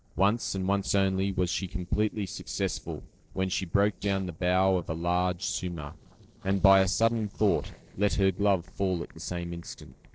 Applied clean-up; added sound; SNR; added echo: neural separator model SepFormer DNS4.